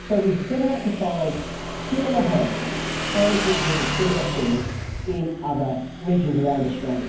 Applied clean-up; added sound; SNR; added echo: none; Motorcycle / Engine; 5 dB; reverberation time 0.9 s.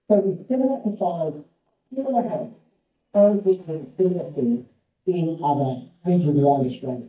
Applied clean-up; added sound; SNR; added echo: neural mask model DeepFilterNet 3.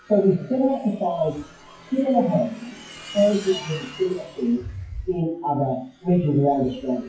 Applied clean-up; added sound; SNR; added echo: classical method WPE with log-MMSE.